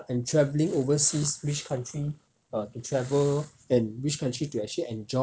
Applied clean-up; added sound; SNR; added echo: none; none; none; none.